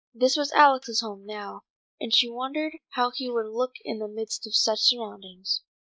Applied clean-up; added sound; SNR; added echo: neural mask model Resemble Enhance denoiser.